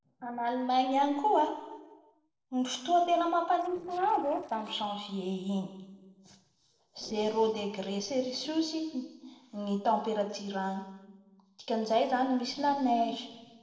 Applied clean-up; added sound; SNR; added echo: neural separator model SepFormer DNS4.